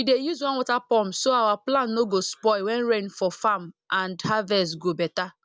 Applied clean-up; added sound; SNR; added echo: none; none; none; none.